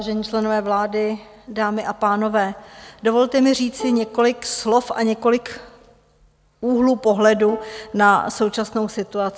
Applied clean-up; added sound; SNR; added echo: none; Plucked string instrument; 17 dB; none.